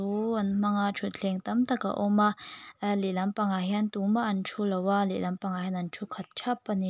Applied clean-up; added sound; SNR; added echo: none; none; none; none.